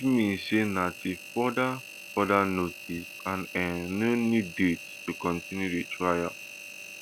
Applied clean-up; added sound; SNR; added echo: none; Engine; 14 dB; none.